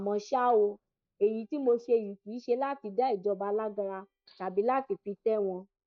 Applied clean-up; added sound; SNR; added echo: neural mask model DeepFilterNet 3.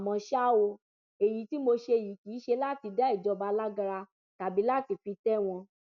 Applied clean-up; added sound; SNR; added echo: none; none; none; none.